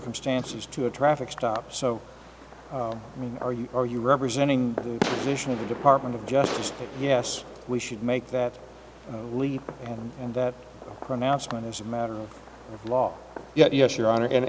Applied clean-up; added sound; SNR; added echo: none; Fireworks; 12 dB; none.